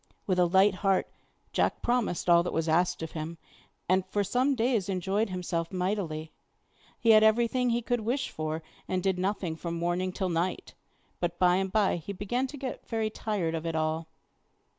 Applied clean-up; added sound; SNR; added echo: none; none; none; none.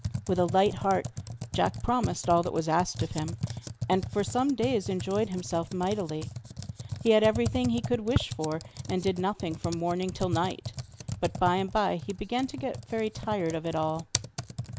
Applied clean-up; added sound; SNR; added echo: none; Computer keyboard; 8 dB; none.